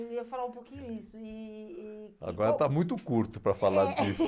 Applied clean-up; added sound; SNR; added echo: none; none; none; none.